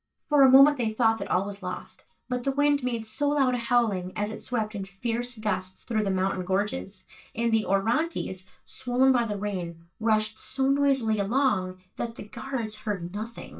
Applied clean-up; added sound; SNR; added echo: neural mask model DeepFilterNet 3.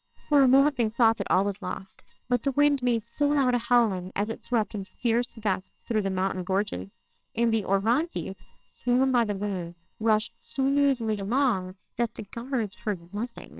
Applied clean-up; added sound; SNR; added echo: neural separator model SepFormer WHAMR!.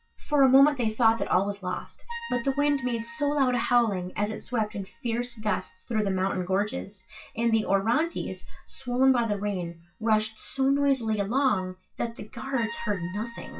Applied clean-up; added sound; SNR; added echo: classical method WPE with log-MMSE.